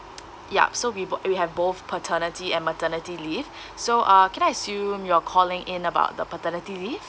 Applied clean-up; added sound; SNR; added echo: none; none; none; none.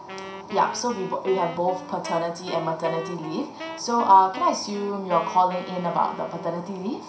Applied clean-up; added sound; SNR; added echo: none; Wind instrument, woodwind instrument; 14 dB; reverberation time 0.5 s.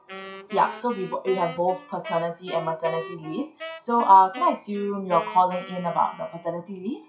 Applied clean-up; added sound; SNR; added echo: classical method WPE with log-MMSE.